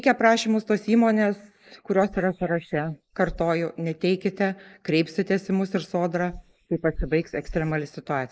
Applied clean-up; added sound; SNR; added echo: neural mask model Resemble Enhance denoiser.